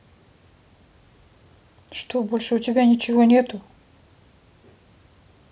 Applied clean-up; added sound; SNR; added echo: none; none; none; none.